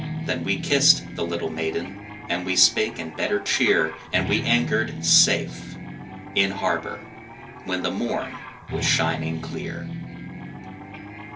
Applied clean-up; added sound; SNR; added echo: none; Guitar; 8 dB; reverberation time 0.3 s.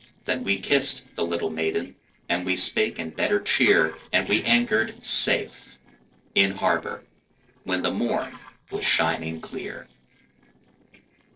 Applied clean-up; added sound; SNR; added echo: neural separator model SepFormer DNS4.